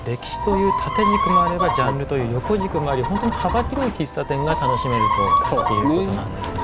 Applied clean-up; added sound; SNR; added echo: none; Chicken, rooster; 0 dB; none.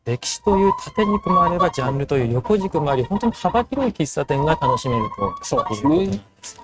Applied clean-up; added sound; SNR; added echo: neural mask model RNNoise.